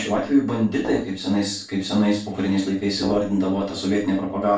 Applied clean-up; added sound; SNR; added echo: none; Brass instrument; 14 dB; reverberation time 0.3 s.